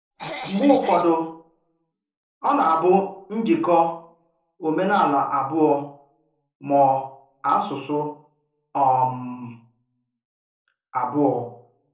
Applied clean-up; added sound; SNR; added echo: neural separator model SepFormer DNS4.